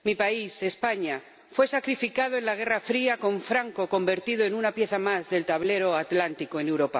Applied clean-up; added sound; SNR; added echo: none; none; none; none.